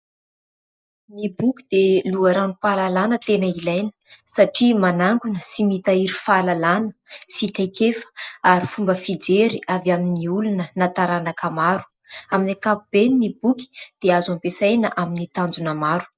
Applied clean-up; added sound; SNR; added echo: neural mask model Resemble Enhance denoiser.